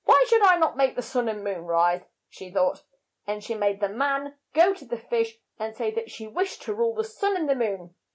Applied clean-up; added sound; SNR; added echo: none; none; none; none.